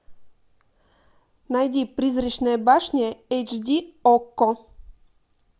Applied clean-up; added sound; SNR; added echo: none; none; none; none.